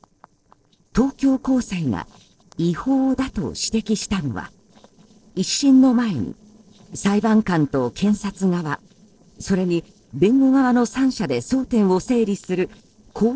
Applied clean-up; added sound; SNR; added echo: neural separator model SepFormer DNS4.